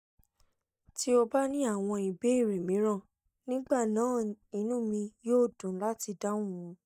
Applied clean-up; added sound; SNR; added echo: neural mask model DeepFilterNet 3.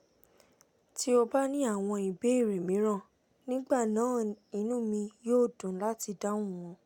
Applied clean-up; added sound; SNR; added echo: none; none; none; none.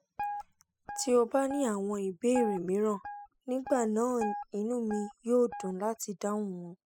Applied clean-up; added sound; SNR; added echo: classical method spectral subtraction.